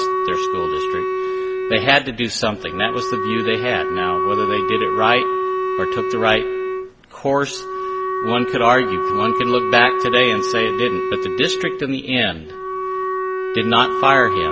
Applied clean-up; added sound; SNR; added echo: none; Wind instrument, woodwind instrument; 1 dB; none.